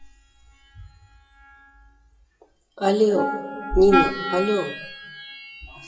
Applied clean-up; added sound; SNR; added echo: classical method WPE with log-MMSE.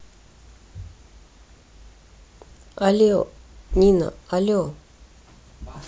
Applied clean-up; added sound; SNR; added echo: none; none; none; none.